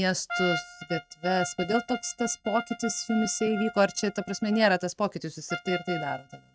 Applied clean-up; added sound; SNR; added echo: neural mask model RNNoise.